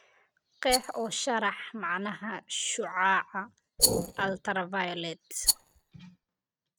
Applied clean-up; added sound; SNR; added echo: neural mask model RNNoise.